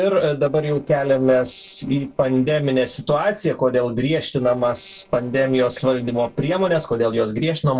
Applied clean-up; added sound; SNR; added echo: neural separator model SepFormer DNS4.